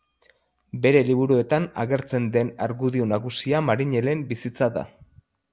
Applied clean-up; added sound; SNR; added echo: none; none; none; none.